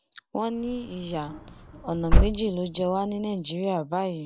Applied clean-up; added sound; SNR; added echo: none; Slam / Car; -2 dB; none.